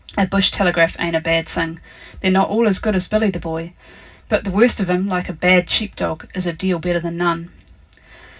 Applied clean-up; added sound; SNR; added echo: none; none; none; reverberation time 0.4 s.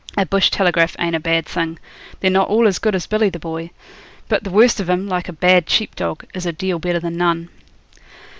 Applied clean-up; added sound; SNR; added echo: none; none; none; none.